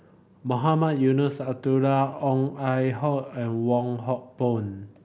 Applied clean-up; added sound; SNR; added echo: none; none; none; none.